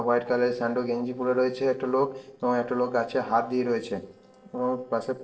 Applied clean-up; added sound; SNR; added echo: neural separator model SepFormer DNS4.